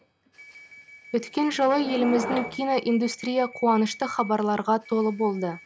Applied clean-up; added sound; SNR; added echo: none; Subway, metro, underground / Door; 13 dB; none.